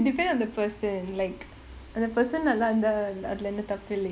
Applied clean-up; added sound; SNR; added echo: none; none; none; none.